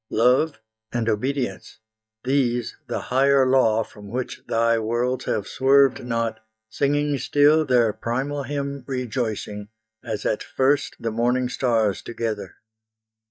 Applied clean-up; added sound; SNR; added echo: neural mask model DeepFilterNet 3.